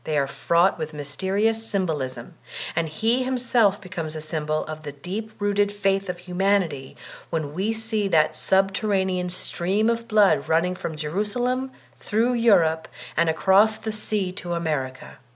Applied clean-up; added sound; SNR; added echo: none; none; none; none.